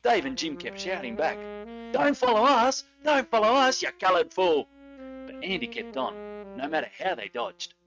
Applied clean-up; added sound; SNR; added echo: neural mask model RNNoise.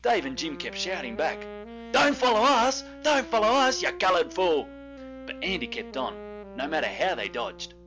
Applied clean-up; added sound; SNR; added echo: none; Wind instrument, woodwind instrument; 15 dB; none.